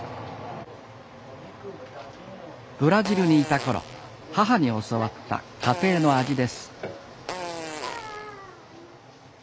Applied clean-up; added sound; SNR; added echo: none; Fart; 10 dB; none.